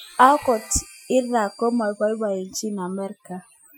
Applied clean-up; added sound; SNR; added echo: classical method Wiener filter.